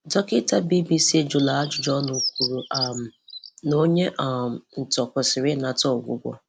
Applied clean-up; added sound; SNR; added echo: none; Bird; 9 dB; none.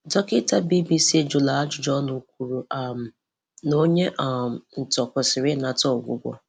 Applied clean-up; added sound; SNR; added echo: none; none; none; none.